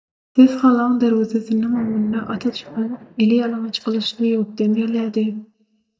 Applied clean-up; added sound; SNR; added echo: neural mask model DeepFilterNet 3.